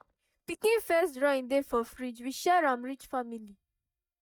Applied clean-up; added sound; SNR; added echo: neural mask model DeepFilterNet 3.